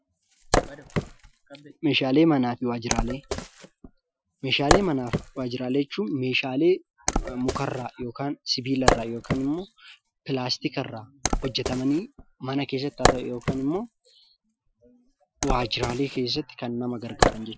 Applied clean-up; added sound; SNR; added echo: classical method Wiener filter.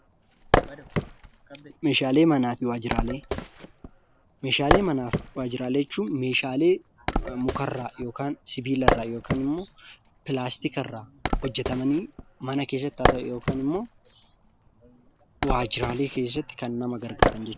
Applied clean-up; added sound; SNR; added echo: none; Wood; 2 dB; none.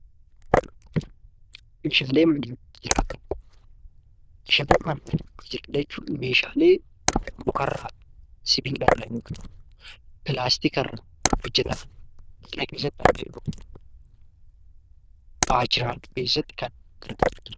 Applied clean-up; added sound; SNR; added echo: neural diffusion model UNIVERSE++.